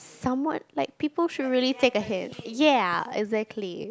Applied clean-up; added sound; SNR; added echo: none; none; none; none.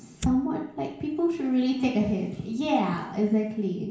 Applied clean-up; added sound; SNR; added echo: none; Fire; 20 dB; reverberation time 0.6 s.